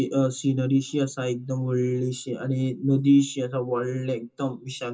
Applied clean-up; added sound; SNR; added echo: none; none; none; reverberation time 0.2 s.